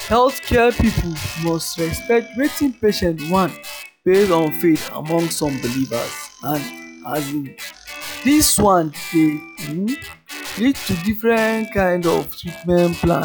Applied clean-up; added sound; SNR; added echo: classical method log-MMSE.